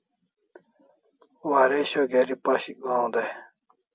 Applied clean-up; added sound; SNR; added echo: none; none; none; none.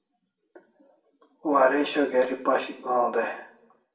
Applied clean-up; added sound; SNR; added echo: none; none; none; reverberation time 0.5 s.